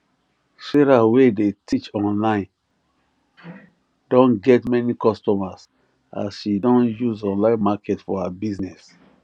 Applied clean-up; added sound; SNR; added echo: none; none; none; none.